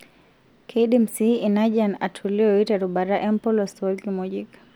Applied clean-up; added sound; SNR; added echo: none; none; none; none.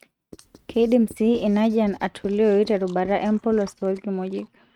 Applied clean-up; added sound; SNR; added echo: neural mask model RNNoise.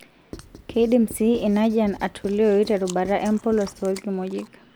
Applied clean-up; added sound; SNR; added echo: none; Chewing, mastication + Writing; 20 dB; none.